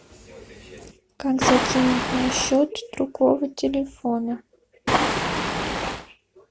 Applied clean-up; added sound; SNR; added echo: none; Waves, surf; -1 dB; none.